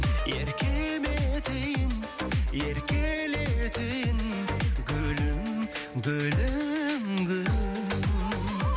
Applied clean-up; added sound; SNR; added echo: none; none; none; none.